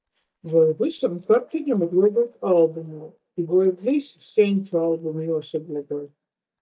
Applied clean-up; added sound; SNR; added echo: neural mask model DeepFilterNet 3.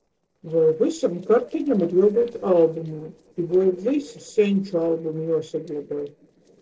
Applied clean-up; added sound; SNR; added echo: neural separator model SepFormer DNS4.